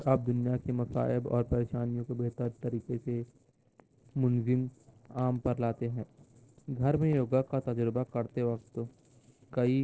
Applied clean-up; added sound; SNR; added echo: neural separator model SepFormer DNS4.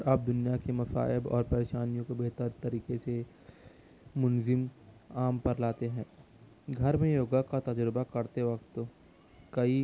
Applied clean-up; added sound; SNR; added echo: none; none; none; none.